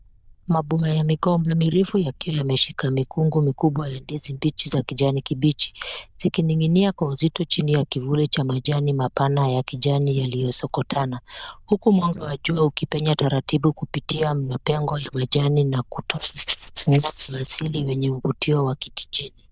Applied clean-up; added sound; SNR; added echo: neural diffusion model UNIVERSE++.